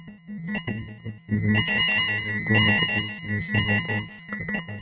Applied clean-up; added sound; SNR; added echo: neural mask model RNNoise.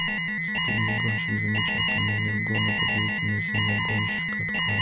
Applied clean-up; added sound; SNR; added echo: none; Alarm; -4 dB; none.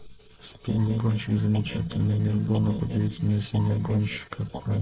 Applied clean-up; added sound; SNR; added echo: neural mask model Resemble Enhance denoiser.